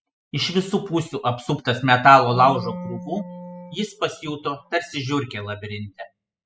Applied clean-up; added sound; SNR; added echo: classical method spectral subtraction.